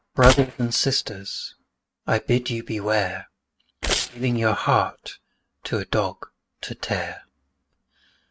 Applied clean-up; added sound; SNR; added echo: neural mask model RNNoise.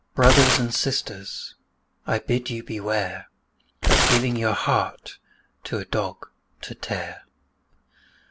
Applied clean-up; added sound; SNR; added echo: none; Tearing; -3 dB; none.